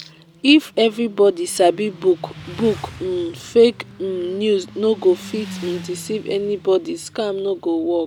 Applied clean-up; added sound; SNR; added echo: none; Motorcycle; 19 dB; none.